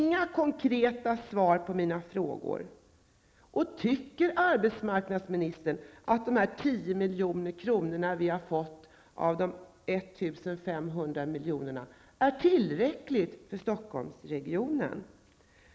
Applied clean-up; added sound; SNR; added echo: none; none; none; none.